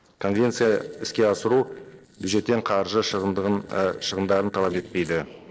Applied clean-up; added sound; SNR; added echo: neural separator model SepFormer DNS4.